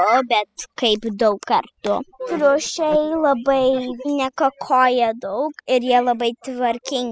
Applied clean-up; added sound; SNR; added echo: classical method spectral subtraction.